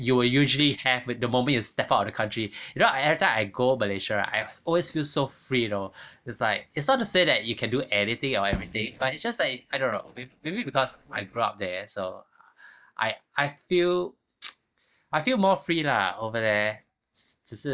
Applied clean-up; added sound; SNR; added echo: neural mask model DeepFilterNet 3.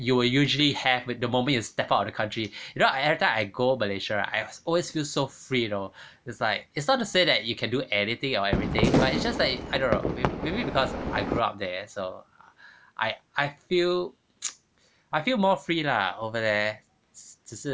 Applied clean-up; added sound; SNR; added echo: none; Fireworks; 0 dB; none.